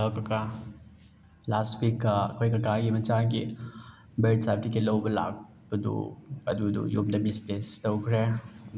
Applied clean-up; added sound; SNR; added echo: none; none; none; none.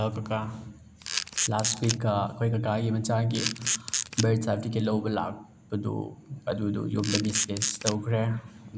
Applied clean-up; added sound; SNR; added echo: none; Camera; 2 dB; none.